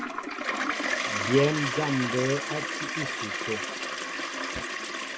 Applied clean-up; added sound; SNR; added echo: none; Toilet flush; 0 dB; none.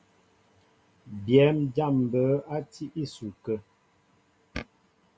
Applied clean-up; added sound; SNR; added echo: none; none; none; none.